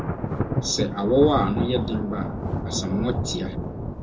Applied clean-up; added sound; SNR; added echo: none; Thunder; 2 dB; reverberation time 0.2 s.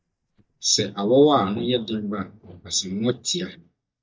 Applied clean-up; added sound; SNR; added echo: neural mask model DeepFilterNet 3.